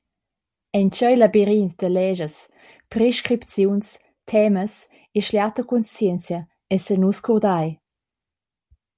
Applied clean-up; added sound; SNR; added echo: none; none; none; none.